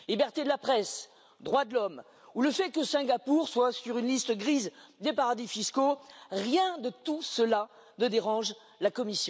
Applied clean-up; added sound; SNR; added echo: none; none; none; none.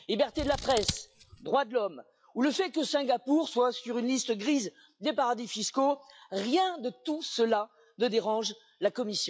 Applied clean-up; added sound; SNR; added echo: classical method log-MMSE.